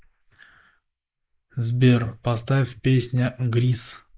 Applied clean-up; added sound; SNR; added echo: neural mask model Resemble Enhance denoiser.